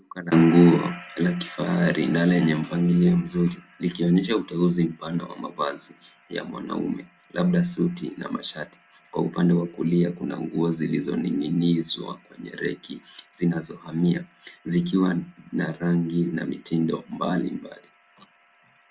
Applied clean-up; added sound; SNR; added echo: none; none; none; none.